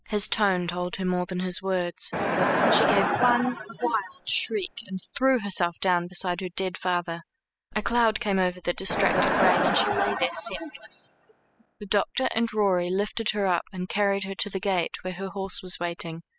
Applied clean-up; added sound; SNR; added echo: classical method spectral subtraction.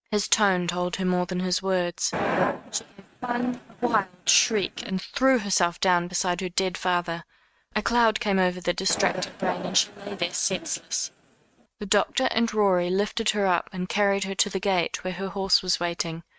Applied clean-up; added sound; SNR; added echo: neural mask model RNNoise.